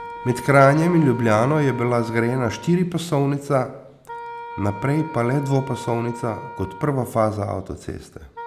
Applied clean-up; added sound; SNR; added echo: none; Wind instrument, woodwind instrument; 15 dB; none.